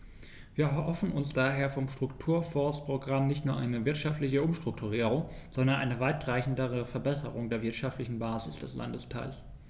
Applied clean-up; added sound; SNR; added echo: none; none; none; none.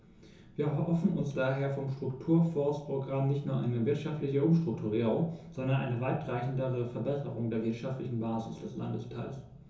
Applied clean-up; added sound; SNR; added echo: none; none; none; reverberation time 0.6 s.